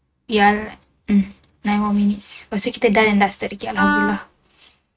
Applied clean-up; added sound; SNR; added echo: neural mask model RNNoise.